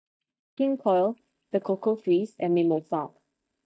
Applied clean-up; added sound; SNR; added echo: neural mask model DeepFilterNet 3.